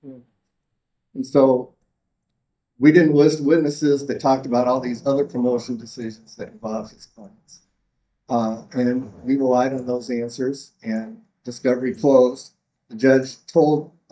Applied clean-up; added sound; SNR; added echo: neural mask model DeepFilterNet 3.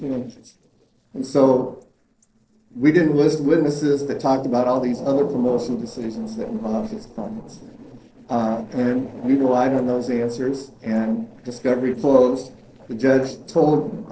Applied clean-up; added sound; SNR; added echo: neural separator model SepFormer DNS4.